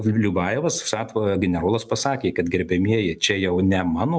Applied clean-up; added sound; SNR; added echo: none; none; none; none.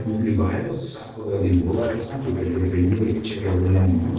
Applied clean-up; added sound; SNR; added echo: neural separator model SepFormer DNS4.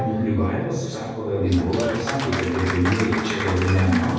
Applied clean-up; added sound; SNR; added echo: none; Applause; 8 dB; reverberation time 1.3 s.